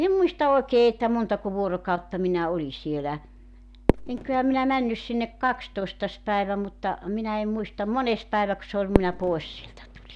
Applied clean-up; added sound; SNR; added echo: none; Fireworks; 9 dB; none.